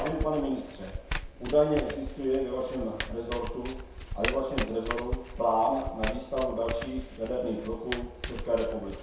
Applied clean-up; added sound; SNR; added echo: none; Domestic sounds, home sounds; 6 dB; reverberation time 0.7 s.